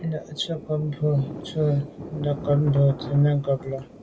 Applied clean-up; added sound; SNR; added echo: none; Thunder; 13 dB; none.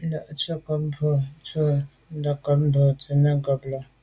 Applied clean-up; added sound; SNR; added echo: none; none; none; none.